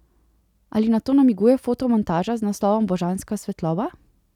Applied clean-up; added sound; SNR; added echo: none; none; none; none.